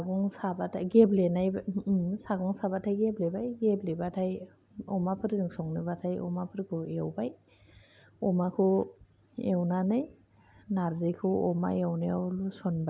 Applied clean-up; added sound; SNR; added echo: none; none; none; none.